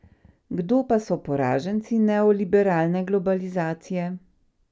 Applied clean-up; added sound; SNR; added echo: none; none; none; none.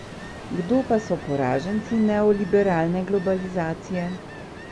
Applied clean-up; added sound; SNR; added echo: none; Ocean; 13 dB; none.